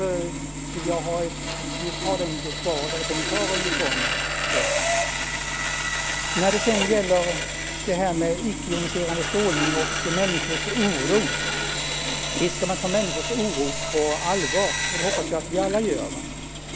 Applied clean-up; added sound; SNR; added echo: none; Sawing; 1 dB; none.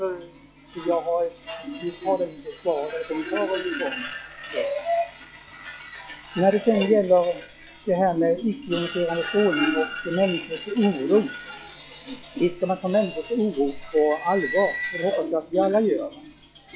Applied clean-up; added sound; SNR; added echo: classical method log-MMSE.